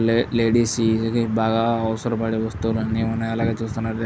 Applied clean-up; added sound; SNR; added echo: none; none; none; none.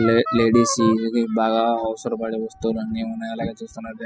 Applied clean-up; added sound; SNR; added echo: classical method spectral subtraction.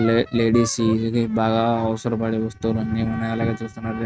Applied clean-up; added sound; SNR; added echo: neural mask model RNNoise.